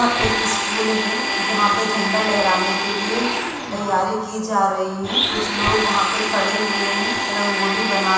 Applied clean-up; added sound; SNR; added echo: none; Domestic sounds, home sounds; 0 dB; reverberation time 1.1 s.